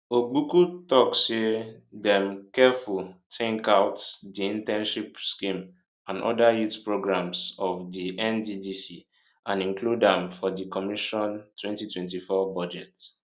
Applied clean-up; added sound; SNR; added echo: none; none; none; none.